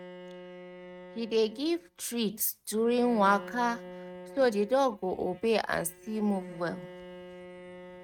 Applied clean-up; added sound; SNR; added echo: neural mask model RNNoise.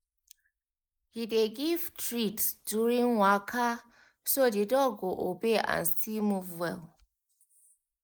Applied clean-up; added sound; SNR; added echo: neural mask model Resemble Enhance denoiser.